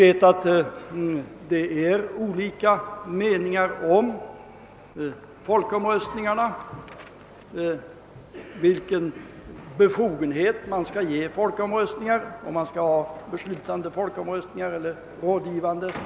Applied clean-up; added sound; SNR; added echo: none; none; none; none.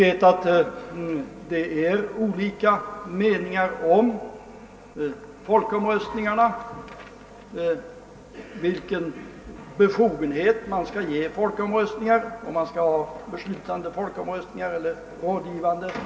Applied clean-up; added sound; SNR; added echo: none; none; none; reverberation time 1.1 s.